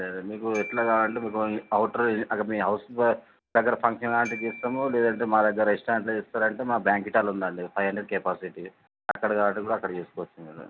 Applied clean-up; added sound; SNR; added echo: none; Glockenspiel; 20 dB; none.